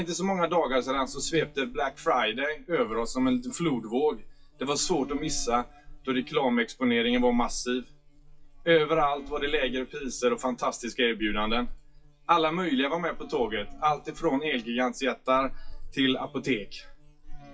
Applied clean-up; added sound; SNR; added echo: classical method WPE with log-MMSE.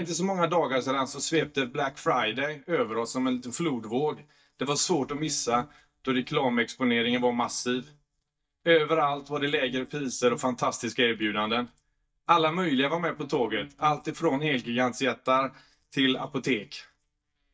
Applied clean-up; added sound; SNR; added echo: neural mask model DeepFilterNet 3.